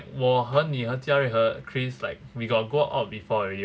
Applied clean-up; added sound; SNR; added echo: none; none; none; none.